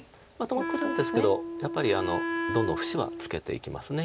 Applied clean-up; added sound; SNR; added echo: none; Wind instrument, woodwind instrument; 3 dB; none.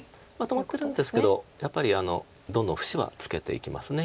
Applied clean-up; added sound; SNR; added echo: none; none; none; none.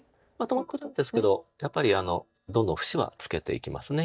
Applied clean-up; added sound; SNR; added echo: neural mask model DeepFilterNet 3.